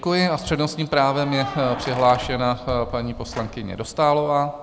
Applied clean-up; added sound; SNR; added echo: none; Keys jangling; 14 dB; none.